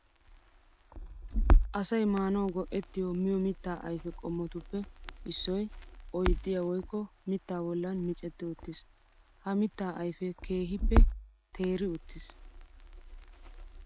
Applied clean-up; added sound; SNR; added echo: none; Crackle; -2 dB; none.